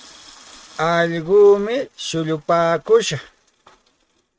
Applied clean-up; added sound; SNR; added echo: neural mask model RNNoise.